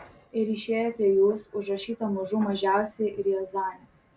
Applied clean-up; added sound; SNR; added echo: none; none; none; none.